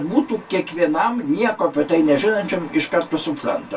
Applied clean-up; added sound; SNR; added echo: none; none; none; reverberation time 0.2 s.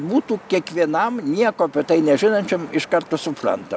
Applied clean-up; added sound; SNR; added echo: none; none; none; none.